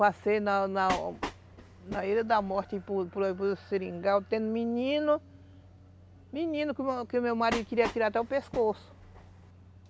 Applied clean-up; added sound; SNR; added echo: none; Train; 11 dB; none.